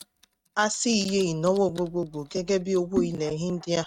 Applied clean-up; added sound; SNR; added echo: neural mask model RNNoise.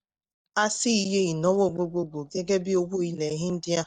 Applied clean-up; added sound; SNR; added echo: neural mask model DeepFilterNet 3.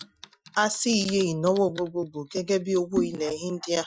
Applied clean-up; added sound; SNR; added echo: classical method Wiener filter.